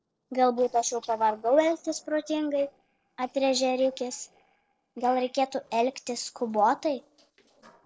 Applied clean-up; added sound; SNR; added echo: neural separator model SepFormer DNS4.